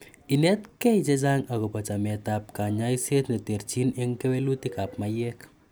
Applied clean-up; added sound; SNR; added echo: none; none; none; none.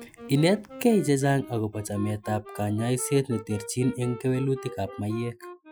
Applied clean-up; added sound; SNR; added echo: classical method Wiener filter.